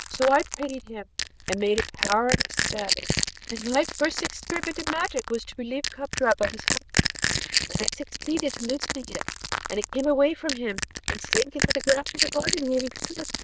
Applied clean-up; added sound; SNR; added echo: neural diffusion model UNIVERSE++.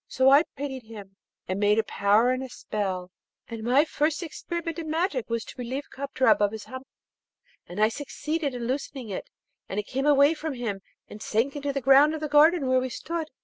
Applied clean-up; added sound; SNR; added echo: none; none; none; none.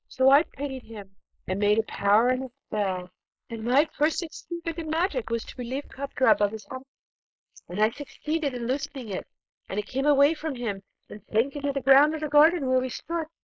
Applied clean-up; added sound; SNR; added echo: neural mask model Resemble Enhance denoiser.